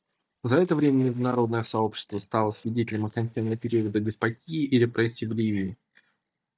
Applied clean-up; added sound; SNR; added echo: neural mask model DeepFilterNet 3.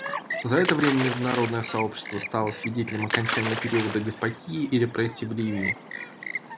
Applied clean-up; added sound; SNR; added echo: none; Chirp, tweet + Splash, splatter; 6 dB; none.